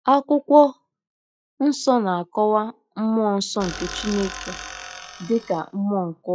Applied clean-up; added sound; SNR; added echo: classical method log-MMSE.